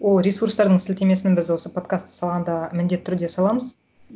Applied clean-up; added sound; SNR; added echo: none; none; none; none.